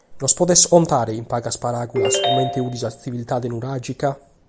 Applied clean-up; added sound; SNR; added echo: none; Ringtone; 2 dB; none.